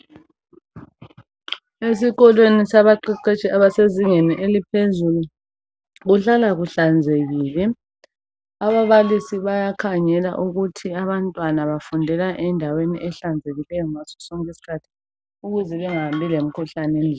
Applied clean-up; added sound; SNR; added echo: none; none; none; none.